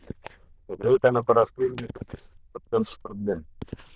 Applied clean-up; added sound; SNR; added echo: neural diffusion model UNIVERSE++.